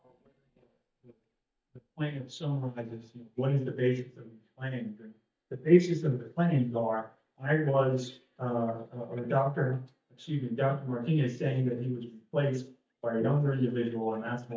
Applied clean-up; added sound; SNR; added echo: neural mask model DeepFilterNet 3.